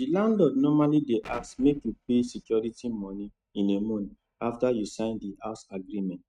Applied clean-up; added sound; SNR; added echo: neural mask model RNNoise.